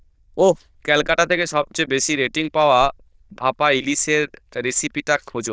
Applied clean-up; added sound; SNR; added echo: neural diffusion model UNIVERSE++.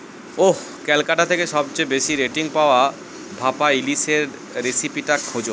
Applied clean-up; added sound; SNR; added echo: none; none; none; none.